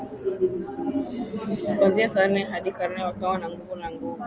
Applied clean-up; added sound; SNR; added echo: none; none; none; none.